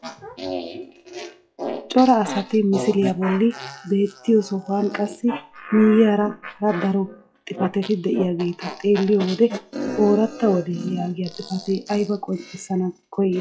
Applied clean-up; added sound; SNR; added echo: classical method log-MMSE.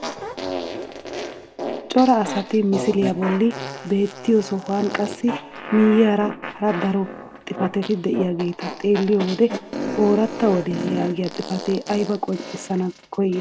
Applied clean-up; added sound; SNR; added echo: none; Fart; 9 dB; none.